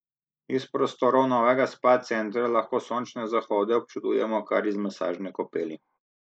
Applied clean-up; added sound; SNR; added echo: neural mask model Resemble Enhance denoiser.